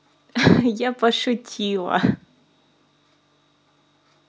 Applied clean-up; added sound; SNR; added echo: none; none; none; none.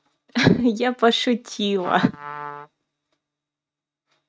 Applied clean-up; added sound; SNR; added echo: neural mask model RNNoise.